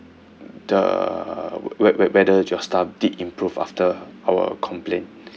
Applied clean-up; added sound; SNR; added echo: none; none; none; none.